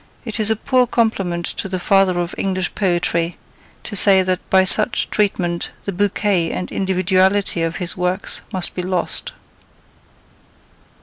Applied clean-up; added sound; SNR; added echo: none; none; none; none.